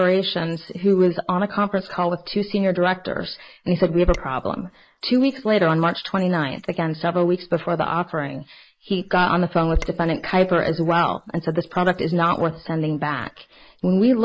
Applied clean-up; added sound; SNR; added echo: neural mask model Resemble Enhance denoiser.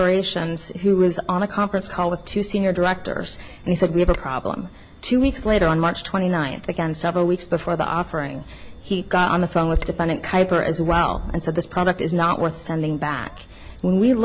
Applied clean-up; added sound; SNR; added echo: none; Bird vocalization, bird call, bird song; 13 dB; none.